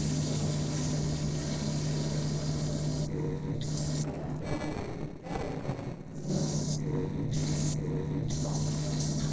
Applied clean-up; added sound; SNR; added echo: neural separator model SepFormer DNS4.